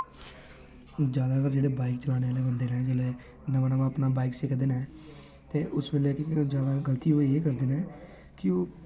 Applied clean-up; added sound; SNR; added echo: none; none; none; none.